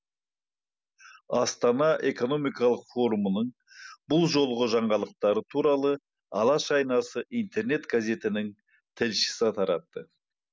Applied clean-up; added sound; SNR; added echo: none; none; none; none.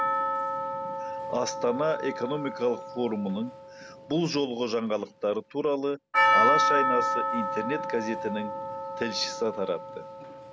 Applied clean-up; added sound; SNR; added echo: none; Percussion; -1 dB; none.